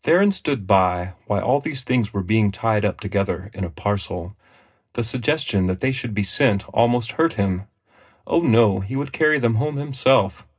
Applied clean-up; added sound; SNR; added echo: none; none; none; reverberation time 0.2 s.